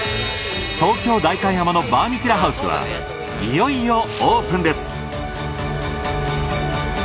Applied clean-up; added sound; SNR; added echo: none; Bowed string instrument; 15 dB; none.